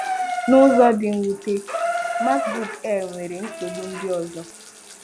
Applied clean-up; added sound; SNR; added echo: none; Bathtub (filling or washing) / Water tap, faucet; 6 dB; none.